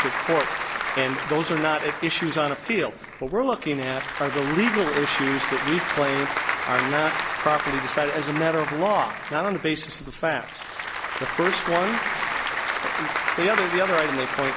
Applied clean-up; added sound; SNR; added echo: none; Applause / Crowd; 2 dB; none.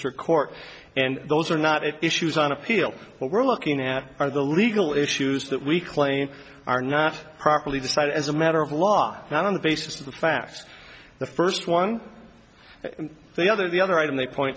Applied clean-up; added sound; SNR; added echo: none; none; none; none.